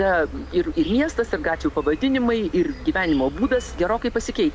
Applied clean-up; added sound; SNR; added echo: none; Insect; 14 dB; none.